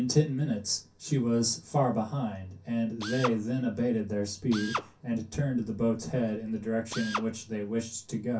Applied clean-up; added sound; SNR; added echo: none; Drill; 8 dB; reverberation time 0.3 s.